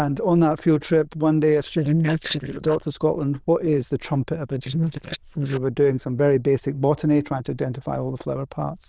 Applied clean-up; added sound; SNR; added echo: neural diffusion model UNIVERSE++.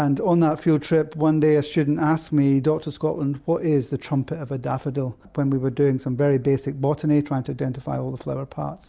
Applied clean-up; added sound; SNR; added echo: none; none; none; none.